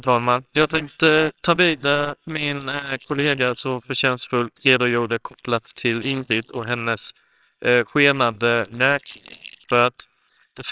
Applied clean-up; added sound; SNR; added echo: neural separator model SepFormer WHAMR!.